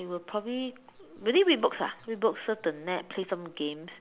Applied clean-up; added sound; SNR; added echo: none; none; none; none.